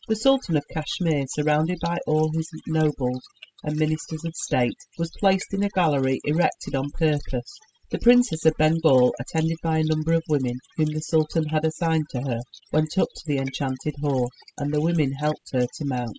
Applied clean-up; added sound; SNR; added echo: classical method spectral subtraction.